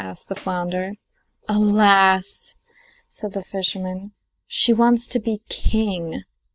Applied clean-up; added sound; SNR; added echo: neural mask model DeepFilterNet 3.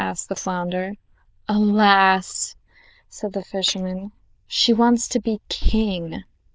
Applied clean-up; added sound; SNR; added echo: neural diffusion model UNIVERSE++.